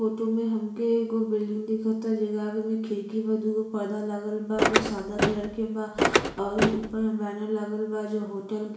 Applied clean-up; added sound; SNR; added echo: none; Car; -2 dB; reverberation time 0.7 s.